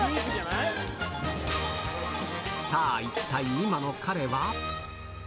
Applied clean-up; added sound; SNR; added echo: none; Snare drum; 13 dB; none.